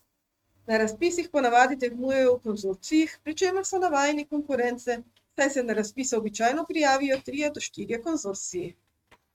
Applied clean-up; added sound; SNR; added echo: neural mask model RNNoise.